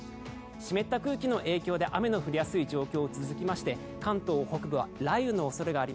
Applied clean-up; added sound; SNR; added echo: none; Bowed string instrument; 18 dB; none.